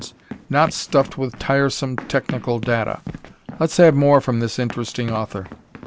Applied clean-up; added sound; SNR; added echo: none; Run; 16 dB; none.